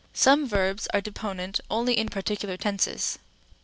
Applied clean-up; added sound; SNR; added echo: none; Crackle; 15 dB; none.